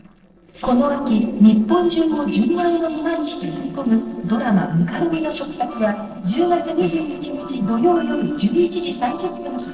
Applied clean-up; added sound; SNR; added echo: neural separator model SepFormer DNS4.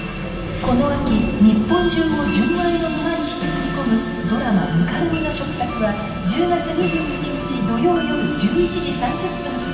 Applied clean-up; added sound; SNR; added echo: none; Wind instrument, woodwind instrument; 15 dB; reverberation time 2.4 s.